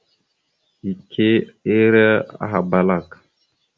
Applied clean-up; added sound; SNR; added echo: none; none; none; none.